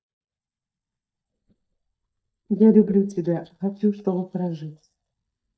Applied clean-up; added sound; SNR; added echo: neural mask model DeepFilterNet 3.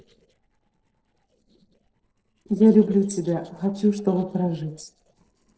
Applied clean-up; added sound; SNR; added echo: neural separator model SepFormer DNS4.